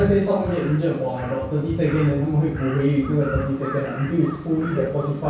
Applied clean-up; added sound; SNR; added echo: none; Crow; 17 dB; reverberation time 0.6 s.